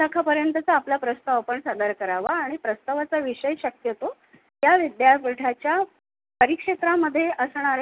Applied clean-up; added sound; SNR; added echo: none; none; none; none.